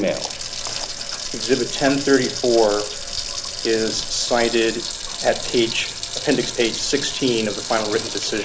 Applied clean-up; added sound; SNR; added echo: none; Sink (filling or washing) / Water tap, faucet; 6 dB; none.